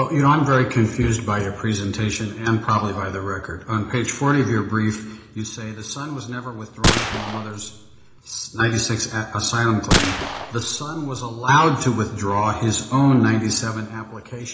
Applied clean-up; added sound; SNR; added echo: none; Gunshot, gunfire; 2 dB; reverberation time 0.8 s.